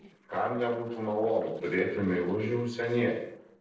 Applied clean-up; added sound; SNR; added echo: neural separator model SepFormer DNS4.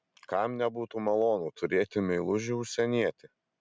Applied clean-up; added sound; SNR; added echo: none; none; none; none.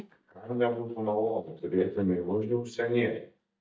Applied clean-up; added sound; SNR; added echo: neural mask model DeepFilterNet 3.